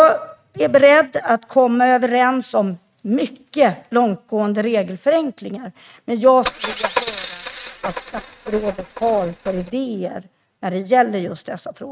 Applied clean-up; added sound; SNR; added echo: neural mask model RNNoise.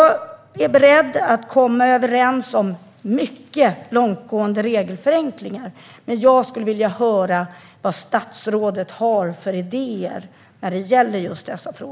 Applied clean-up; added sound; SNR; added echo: none; none; none; none.